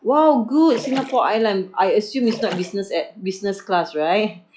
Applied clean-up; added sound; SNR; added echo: classical method log-MMSE.